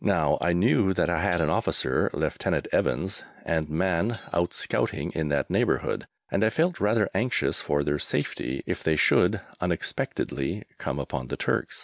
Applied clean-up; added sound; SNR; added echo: none; Cutlery, silverware; 20 dB; none.